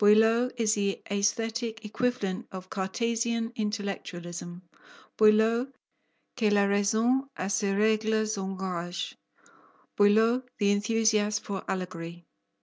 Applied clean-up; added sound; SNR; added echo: none; none; none; none.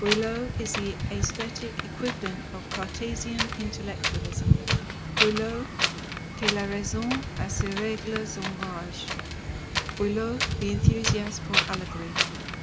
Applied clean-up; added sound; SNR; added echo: none; Wind; -3 dB; none.